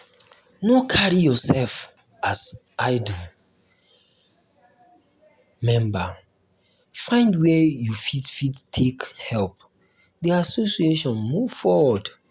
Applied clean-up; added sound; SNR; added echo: none; none; none; none.